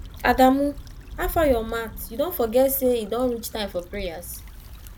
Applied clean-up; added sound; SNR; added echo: none; Stream / Trickle, dribble / Traffic noise, roadway noise; 13 dB; none.